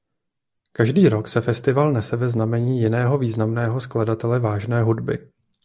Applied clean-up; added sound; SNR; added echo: none; none; none; none.